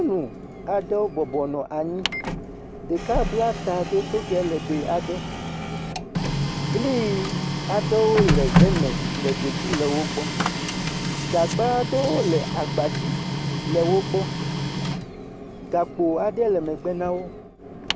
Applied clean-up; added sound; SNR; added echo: none; Printer; 1 dB; none.